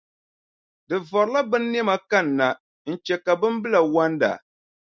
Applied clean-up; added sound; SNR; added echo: none; none; none; none.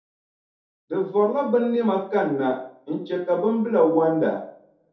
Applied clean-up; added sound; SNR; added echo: none; none; none; reverberation time 0.5 s.